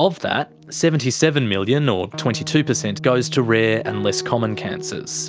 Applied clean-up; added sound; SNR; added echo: none; none; none; none.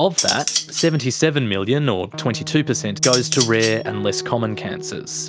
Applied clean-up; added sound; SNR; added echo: none; Cutlery, silverware; 4 dB; none.